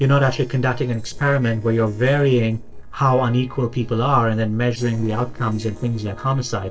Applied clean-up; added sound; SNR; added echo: neural separator model SepFormer DNS4.